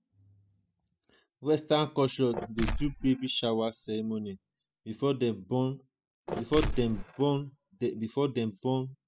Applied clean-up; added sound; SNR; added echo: classical method spectral subtraction.